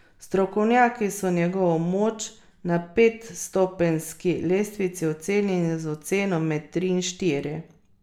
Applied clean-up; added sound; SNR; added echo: none; none; none; none.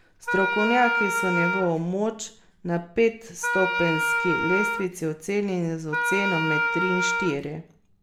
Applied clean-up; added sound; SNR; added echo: none; Wind instrument, woodwind instrument; 0 dB; none.